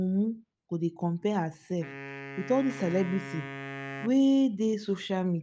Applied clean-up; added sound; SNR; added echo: none; Wind instrument, woodwind instrument; 13 dB; none.